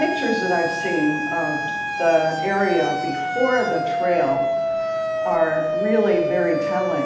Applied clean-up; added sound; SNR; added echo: none; Siren; 1 dB; reverberation time 0.8 s.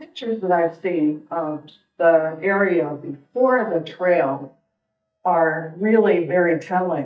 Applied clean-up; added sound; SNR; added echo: neural mask model DeepFilterNet 3.